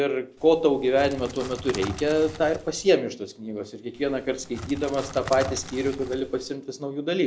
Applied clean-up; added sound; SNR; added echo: none; Crackle; 13 dB; none.